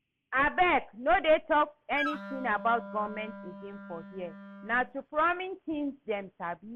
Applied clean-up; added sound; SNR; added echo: none; Wind instrument, woodwind instrument; 11 dB; none.